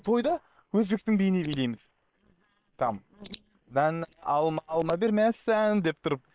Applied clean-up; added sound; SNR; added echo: neural separator model SepFormer WHAM!.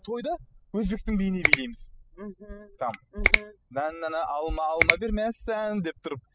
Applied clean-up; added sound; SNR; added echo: classical method spectral subtraction.